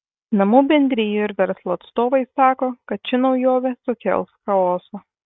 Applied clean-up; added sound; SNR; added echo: none; none; none; none.